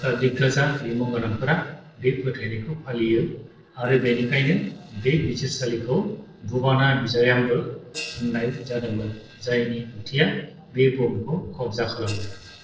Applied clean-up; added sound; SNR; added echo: neural separator model SepFormer DNS4.